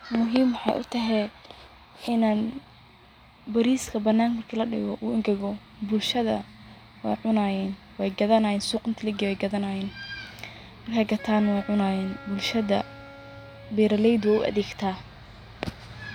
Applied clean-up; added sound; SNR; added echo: none; Wind instrument, woodwind instrument; 19 dB; none.